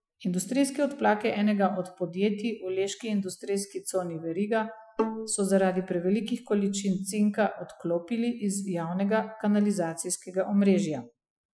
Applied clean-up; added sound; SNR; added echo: classical method Wiener filter.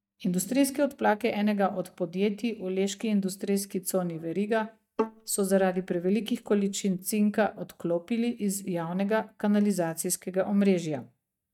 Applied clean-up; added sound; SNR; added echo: neural mask model DeepFilterNet 3.